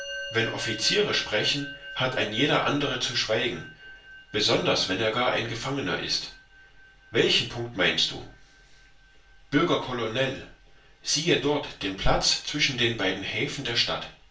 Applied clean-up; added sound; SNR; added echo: none; Musical instrument; 17 dB; reverberation time 0.3 s.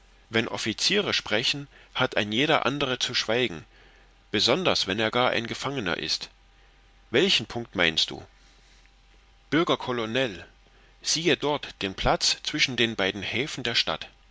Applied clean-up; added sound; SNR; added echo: none; none; none; none.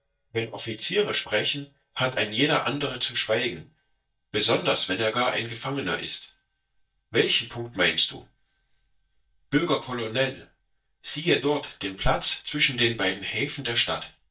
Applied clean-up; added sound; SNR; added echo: neural mask model DeepFilterNet 3.